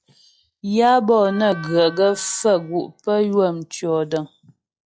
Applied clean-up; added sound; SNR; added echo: classical method log-MMSE.